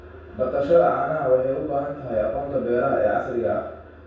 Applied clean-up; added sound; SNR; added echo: none; none; none; reverberation time 0.7 s.